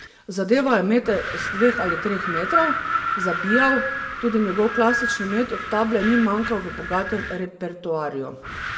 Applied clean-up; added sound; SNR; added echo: none; Wind; 4 dB; reverberation time 1.3 s.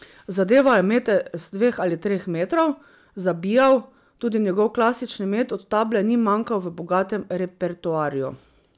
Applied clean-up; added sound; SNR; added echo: none; none; none; none.